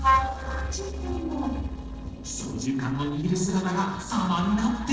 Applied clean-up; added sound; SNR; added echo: neural separator model SepFormer DNS4.